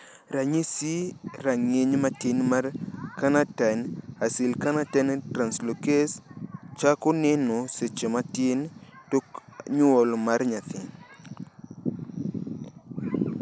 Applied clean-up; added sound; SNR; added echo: none; none; none; none.